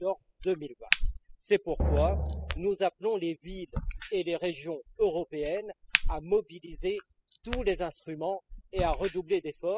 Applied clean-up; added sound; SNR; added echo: classical method spectral subtraction.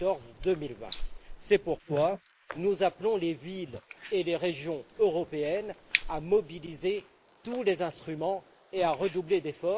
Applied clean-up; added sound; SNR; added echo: neural mask model Resemble Enhance denoiser.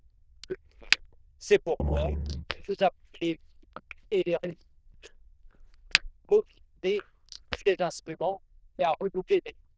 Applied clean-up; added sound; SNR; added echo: neural diffusion model UNIVERSE++.